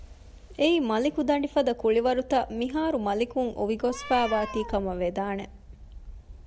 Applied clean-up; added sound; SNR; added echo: none; Meow; 12 dB; none.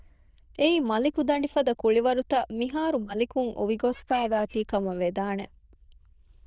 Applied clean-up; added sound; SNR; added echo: neural diffusion model UNIVERSE++.